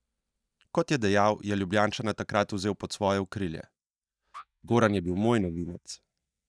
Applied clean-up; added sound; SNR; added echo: neural mask model DeepFilterNet 3.